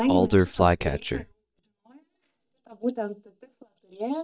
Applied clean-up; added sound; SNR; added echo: neural mask model DeepFilterNet 3.